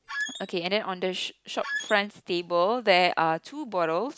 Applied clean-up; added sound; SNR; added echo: none; Squeak; 8 dB; none.